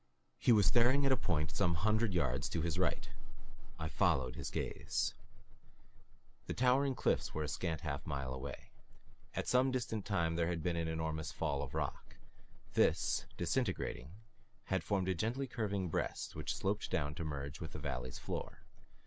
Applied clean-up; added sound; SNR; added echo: none; none; none; none.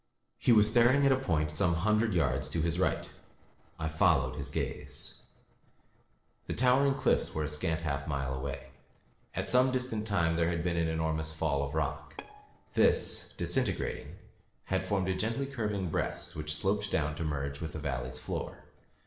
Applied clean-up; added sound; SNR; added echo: neural separator model SepFormer DNS4.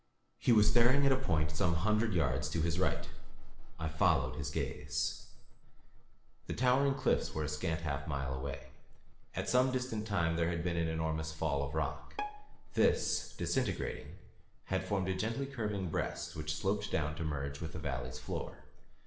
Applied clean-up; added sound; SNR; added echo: none; Bowed string instrument; 16 dB; reverberation time 0.7 s.